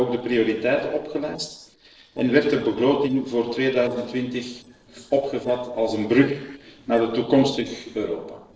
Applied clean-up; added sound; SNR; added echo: neural separator model SepFormer DNS4.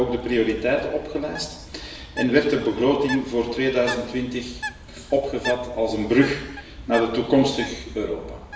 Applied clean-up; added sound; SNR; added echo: none; Bird; 13 dB; reverberation time 0.9 s.